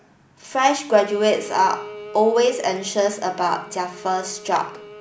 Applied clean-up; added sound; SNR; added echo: none; Bowed string instrument; 17 dB; none.